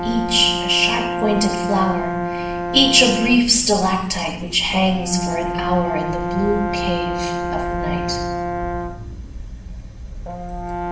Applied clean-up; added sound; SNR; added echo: none; Brass instrument; 5 dB; reverberation time 0.7 s.